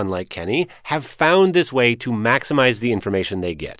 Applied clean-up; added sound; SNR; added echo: none; none; none; none.